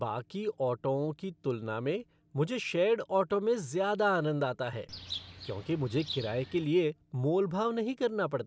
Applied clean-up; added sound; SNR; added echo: none; Bird; 13 dB; none.